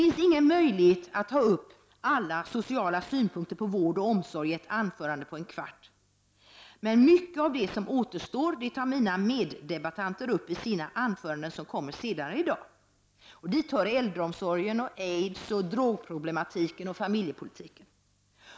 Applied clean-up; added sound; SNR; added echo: none; none; none; none.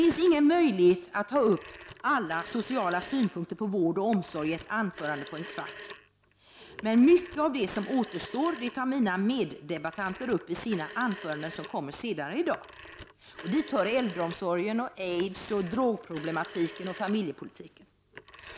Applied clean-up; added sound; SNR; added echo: none; Telephone; 17 dB; none.